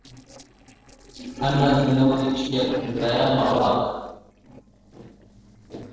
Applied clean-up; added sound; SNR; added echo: neural separator model SepFormer DNS4.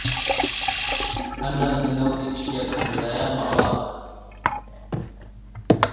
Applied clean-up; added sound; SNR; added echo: none; Sink (filling or washing) / Water tap, faucet; -4 dB; reverberation time 1.2 s.